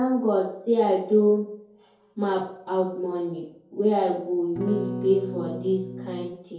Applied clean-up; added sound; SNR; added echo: none; Electric guitar / Strum; 8 dB; reverberation time 2.3 s.